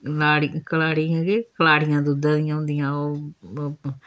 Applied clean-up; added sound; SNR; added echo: none; none; none; none.